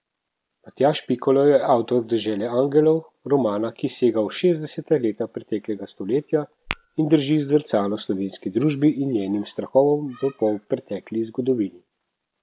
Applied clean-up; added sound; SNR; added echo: none; Tap / Glass; 16 dB; none.